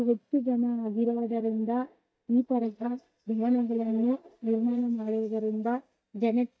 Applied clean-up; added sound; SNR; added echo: neural mask model DeepFilterNet 3.